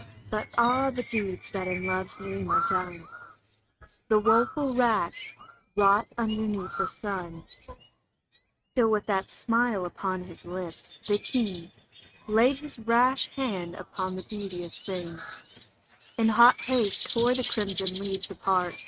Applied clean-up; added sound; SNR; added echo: neural mask model RNNoise.